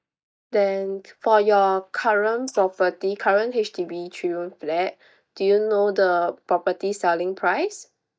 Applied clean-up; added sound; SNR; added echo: neural mask model DeepFilterNet 3.